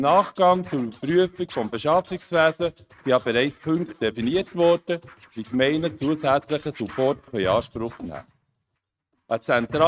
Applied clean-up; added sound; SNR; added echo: neural mask model RNNoise.